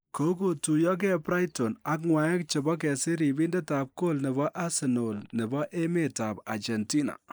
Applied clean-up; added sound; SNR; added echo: neural mask model Resemble Enhance denoiser.